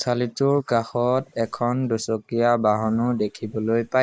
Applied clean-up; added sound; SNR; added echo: neural mask model Resemble Enhance denoiser.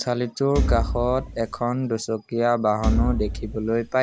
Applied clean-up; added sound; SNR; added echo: none; Thump, thud; 1 dB; none.